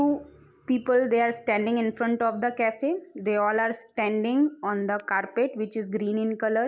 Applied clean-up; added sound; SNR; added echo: none; none; none; none.